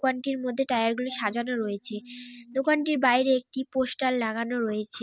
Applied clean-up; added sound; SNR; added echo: none; none; none; none.